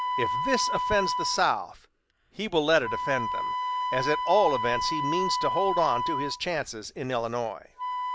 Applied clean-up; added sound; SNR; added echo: none; Wind instrument, woodwind instrument; 2 dB; none.